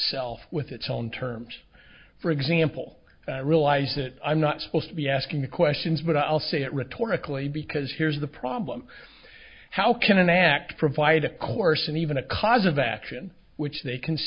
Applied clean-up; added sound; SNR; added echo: none; none; none; none.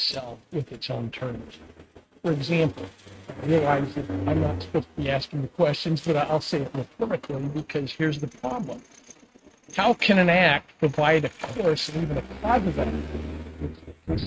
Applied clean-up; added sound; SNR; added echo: neural mask model RNNoise.